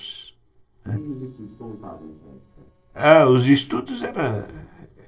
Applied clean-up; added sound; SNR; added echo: neural separator model SepFormer DNS4.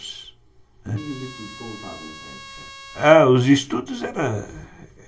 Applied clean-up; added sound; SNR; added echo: none; Trumpet; 19 dB; reverberation time 0.2 s.